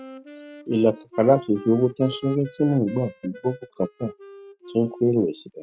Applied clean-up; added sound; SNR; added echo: neural mask model RNNoise.